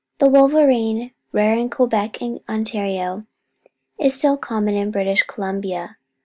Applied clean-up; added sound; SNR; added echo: none; none; none; none.